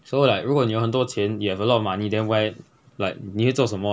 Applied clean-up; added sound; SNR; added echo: none; none; none; none.